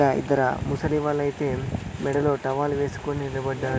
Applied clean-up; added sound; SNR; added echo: none; none; none; none.